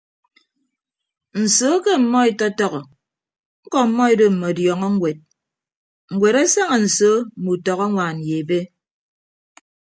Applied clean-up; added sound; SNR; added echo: none; none; none; none.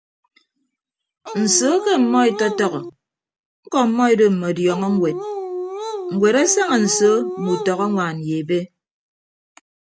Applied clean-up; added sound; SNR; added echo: none; Dog; 7 dB; none.